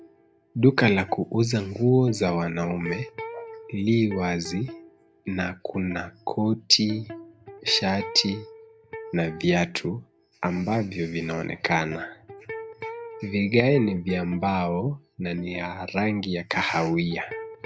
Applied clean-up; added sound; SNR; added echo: none; Electric guitar; 16 dB; none.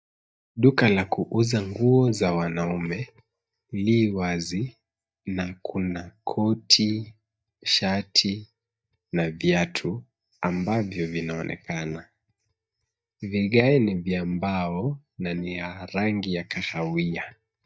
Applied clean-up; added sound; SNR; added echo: neural mask model DeepFilterNet 3.